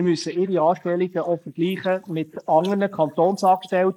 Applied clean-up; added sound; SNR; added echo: neural mask model Resemble Enhance denoiser.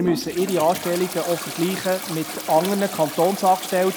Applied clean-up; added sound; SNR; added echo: none; Toilet flush; 10 dB; none.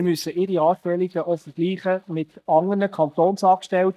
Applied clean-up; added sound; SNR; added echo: neural mask model DeepFilterNet 3.